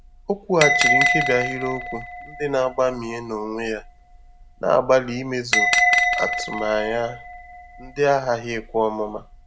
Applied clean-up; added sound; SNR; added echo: none; Bell; 1 dB; none.